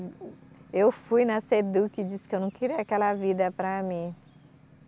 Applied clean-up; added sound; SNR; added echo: none; none; none; none.